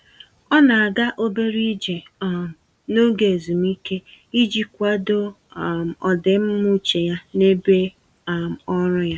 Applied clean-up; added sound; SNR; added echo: none; none; none; none.